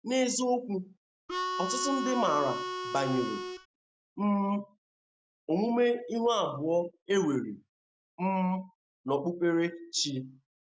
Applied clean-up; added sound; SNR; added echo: none; Harmonica; 4 dB; none.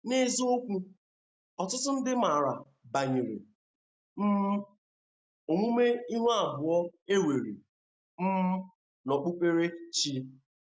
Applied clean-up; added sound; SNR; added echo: none; none; none; none.